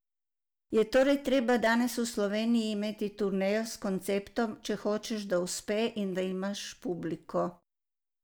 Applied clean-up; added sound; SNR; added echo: none; none; none; none.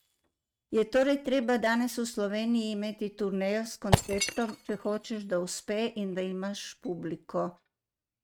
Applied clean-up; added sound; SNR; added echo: neural mask model RNNoise.